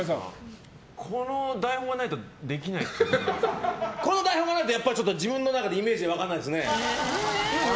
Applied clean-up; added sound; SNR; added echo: none; none; none; none.